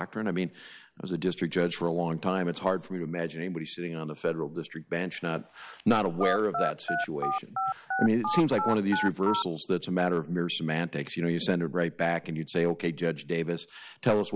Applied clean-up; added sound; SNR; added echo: none; Telephone; 2 dB; none.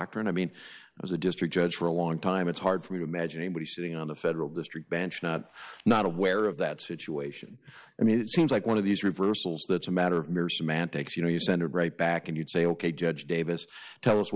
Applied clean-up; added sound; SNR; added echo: neural mask model Resemble Enhance denoiser.